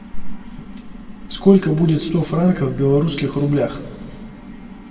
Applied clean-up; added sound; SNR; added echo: none; none; none; reverberation time 1.4 s.